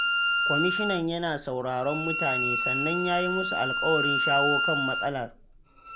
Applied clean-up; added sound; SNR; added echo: none; Bowed string instrument; -2 dB; none.